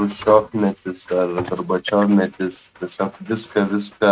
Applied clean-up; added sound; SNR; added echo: neural mask model RNNoise.